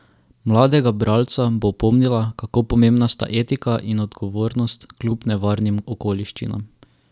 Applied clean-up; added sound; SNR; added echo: none; none; none; none.